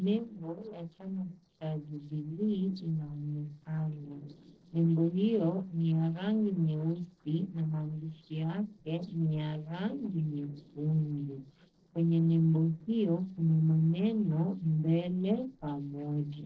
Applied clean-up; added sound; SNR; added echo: neural separator model SepFormer DNS4.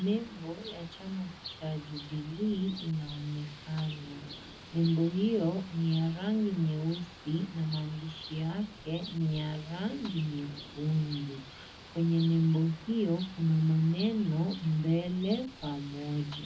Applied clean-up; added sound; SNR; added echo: none; Bird; 16 dB; reverberation time 0.4 s.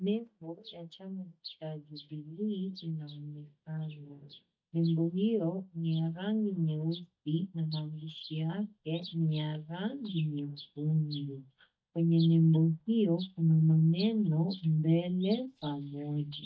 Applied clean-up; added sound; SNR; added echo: neural mask model DeepFilterNet 3.